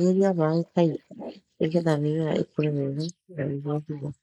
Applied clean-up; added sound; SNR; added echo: neural mask model Resemble Enhance denoiser.